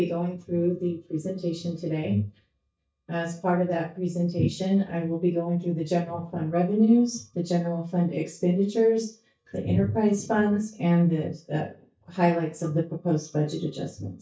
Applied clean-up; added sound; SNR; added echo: neural mask model DeepFilterNet 3.